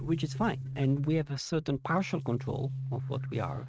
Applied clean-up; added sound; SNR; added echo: neural mask model RNNoise.